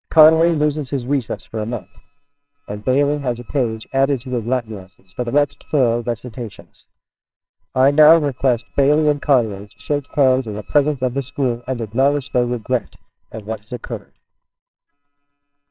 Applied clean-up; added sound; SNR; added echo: neural separator model SepFormer WHAMR!.